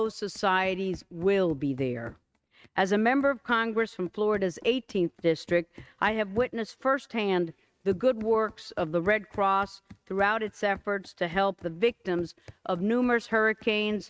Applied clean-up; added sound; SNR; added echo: neural mask model RNNoise.